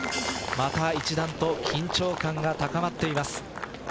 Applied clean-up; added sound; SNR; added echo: none; Hi-hat + Squeak; 11 dB; none.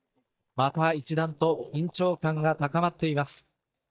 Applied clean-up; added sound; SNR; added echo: neural mask model DeepFilterNet 3.